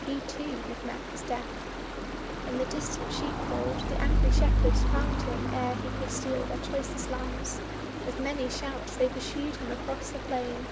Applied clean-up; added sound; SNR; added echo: none; Stream; -5 dB; none.